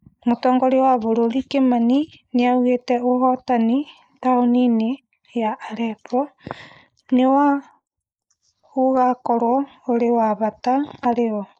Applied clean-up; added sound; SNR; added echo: neural mask model Resemble Enhance denoiser.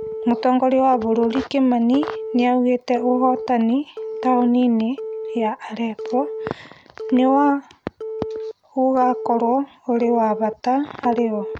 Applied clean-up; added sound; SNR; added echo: none; Telephone; 11 dB; none.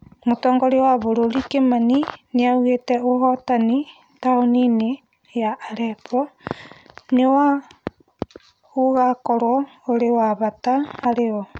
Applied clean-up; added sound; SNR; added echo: none; none; none; none.